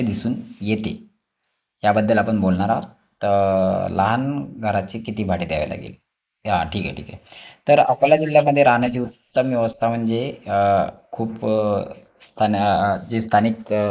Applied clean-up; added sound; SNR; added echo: neural mask model Resemble Enhance denoiser.